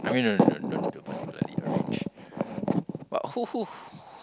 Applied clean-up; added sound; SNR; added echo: none; none; none; none.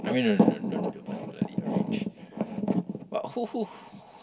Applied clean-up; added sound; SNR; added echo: none; none; none; reverberation time 1.3 s.